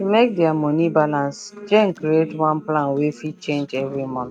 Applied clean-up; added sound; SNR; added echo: neural mask model RNNoise.